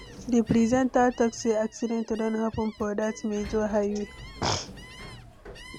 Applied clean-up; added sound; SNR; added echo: none; Sliding door + Gull, seagull; 17 dB; none.